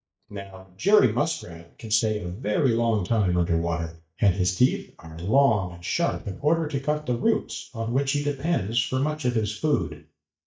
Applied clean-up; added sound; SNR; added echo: neural mask model DeepFilterNet 3.